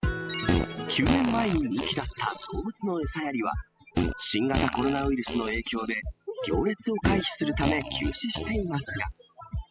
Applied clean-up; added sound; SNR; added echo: classical method spectral subtraction.